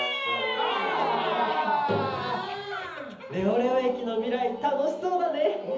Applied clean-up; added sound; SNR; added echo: none; none; none; reverberation time 0.7 s.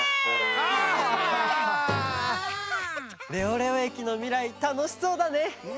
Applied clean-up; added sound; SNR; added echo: none; none; none; none.